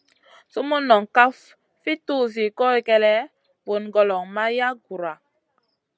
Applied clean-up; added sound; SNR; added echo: none; none; none; none.